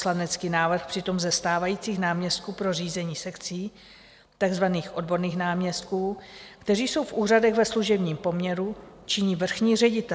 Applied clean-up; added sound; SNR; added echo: none; none; none; none.